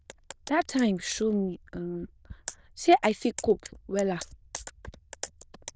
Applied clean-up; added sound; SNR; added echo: neural diffusion model UNIVERSE++.